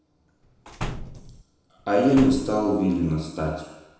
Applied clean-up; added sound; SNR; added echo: none; Slam; 10 dB; reverberation time 1.0 s.